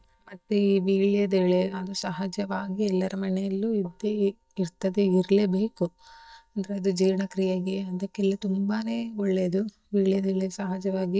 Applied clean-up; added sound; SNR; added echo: neural mask model DeepFilterNet 3.